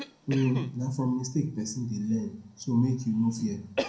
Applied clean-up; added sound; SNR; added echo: none; Cough; 12 dB; reverberation time 0.5 s.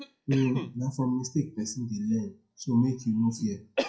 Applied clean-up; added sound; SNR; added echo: classical method WPE with log-MMSE.